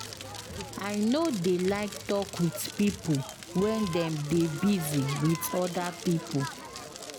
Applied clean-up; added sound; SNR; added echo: none; Crackle; 10 dB; none.